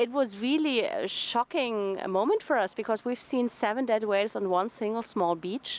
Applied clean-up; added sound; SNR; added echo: none; none; none; none.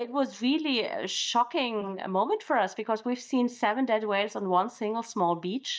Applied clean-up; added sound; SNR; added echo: neural mask model DeepFilterNet 3.